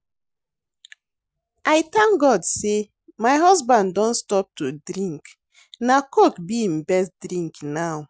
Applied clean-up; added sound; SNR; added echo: none; none; none; none.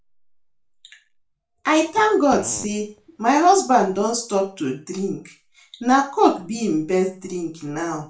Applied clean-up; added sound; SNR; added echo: none; Fart; 18 dB; reverberation time 0.3 s.